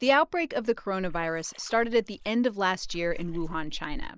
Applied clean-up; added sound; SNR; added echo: neural mask model Resemble Enhance denoiser.